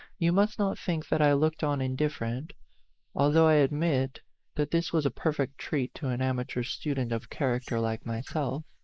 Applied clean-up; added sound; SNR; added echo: neural mask model Resemble Enhance denoiser.